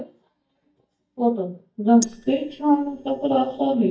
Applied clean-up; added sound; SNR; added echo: neural mask model DeepFilterNet 3.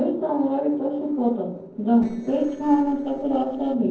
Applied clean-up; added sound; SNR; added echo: neural separator model SepFormer DNS4.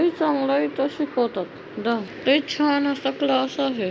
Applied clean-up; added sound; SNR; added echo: none; none; none; none.